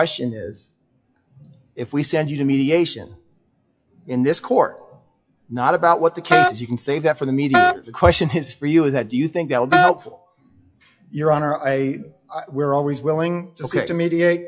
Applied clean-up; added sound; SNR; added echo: classical method WPE with log-MMSE.